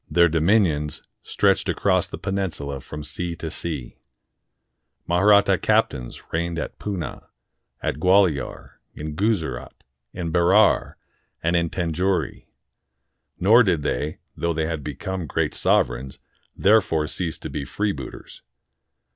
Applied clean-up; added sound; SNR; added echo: none; none; none; none.